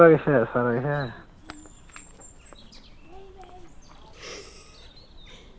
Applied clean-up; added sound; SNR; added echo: none; Bird vocalization, bird call, bird song; 19 dB; none.